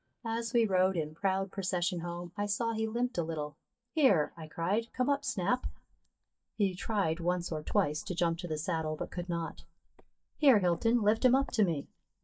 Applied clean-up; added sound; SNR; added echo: neural mask model DeepFilterNet 3.